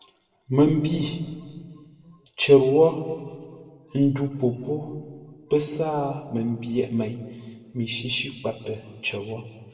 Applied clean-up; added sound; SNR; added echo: none; none; none; reverberation time 1.7 s.